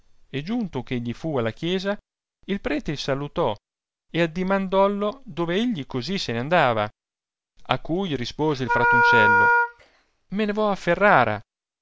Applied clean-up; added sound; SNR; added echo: none; Wind instrument, woodwind instrument; -3 dB; none.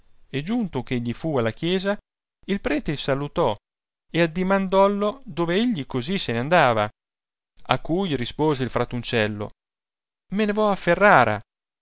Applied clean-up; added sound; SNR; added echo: none; none; none; none.